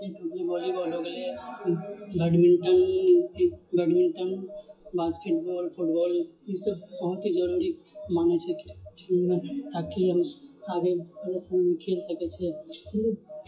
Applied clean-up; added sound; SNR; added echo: classical method WPE with log-MMSE.